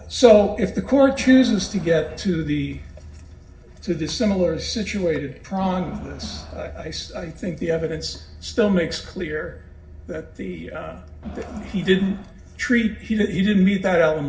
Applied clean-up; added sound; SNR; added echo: none; Crowd; 15 dB; reverberation time 0.4 s.